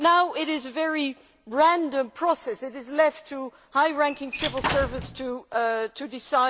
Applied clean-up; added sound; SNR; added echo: none; Squeak / Slam / Wood; 6 dB; none.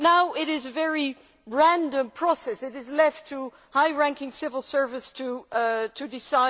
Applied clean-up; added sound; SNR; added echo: none; none; none; none.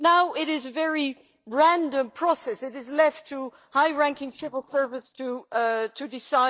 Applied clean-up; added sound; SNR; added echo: neural mask model DeepFilterNet 3.